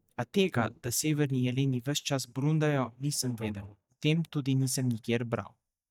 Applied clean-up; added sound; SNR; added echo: neural mask model DeepFilterNet 3.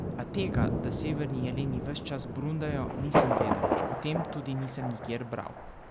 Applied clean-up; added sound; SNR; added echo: none; Thunder; -3 dB; none.